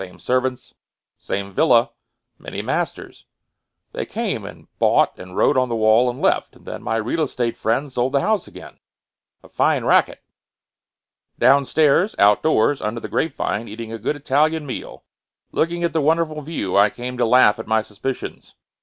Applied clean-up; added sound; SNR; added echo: none; none; none; none.